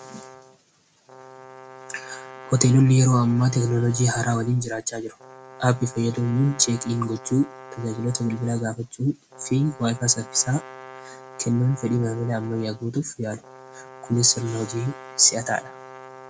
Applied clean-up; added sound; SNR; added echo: none; Brass instrument; 19 dB; none.